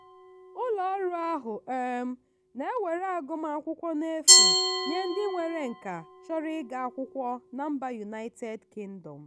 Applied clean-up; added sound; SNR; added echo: none; Glass; -3 dB; none.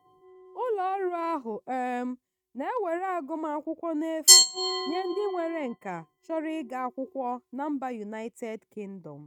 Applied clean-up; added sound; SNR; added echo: neural mask model RNNoise.